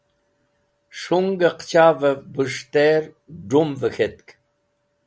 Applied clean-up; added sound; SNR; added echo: none; none; none; none.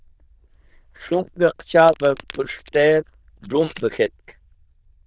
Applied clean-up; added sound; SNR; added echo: neural diffusion model UNIVERSE++.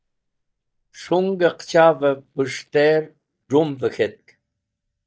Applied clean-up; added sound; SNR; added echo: neural mask model DeepFilterNet 3.